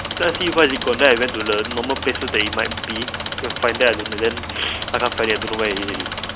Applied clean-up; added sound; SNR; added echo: none; Engine; 6 dB; none.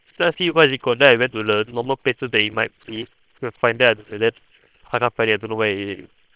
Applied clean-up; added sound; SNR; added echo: neural separator model SepFormer WHAM!.